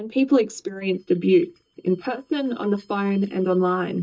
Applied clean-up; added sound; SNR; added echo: neural mask model DeepFilterNet 3.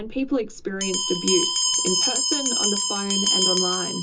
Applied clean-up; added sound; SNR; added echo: none; Bell; -4 dB; reverberation time 0.2 s.